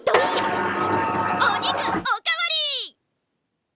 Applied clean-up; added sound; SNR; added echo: none; Sliding door; -2 dB; none.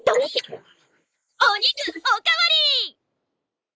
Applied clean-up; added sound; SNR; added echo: neural mask model Resemble Enhance denoiser.